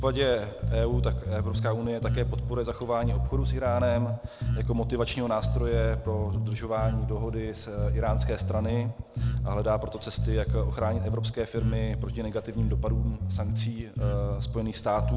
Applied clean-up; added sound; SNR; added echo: none; Bass guitar; -2 dB; none.